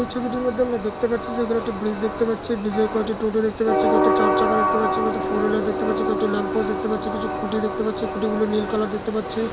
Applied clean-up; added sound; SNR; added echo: none; Train; 1 dB; none.